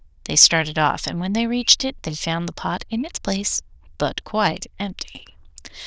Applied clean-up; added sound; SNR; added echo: neural diffusion model UNIVERSE++.